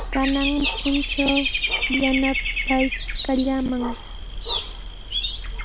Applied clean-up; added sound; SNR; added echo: none; Bird / Dog; 0 dB; none.